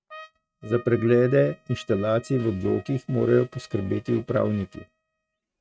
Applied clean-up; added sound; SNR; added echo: neural mask model RNNoise.